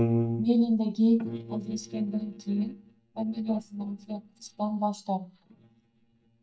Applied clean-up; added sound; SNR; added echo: neural mask model DeepFilterNet 3.